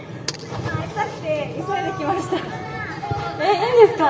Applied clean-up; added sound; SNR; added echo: none; none; none; reverberation time 1.1 s.